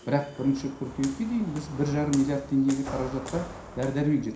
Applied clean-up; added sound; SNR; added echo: none; Walk, footsteps; 14 dB; reverberation time 0.5 s.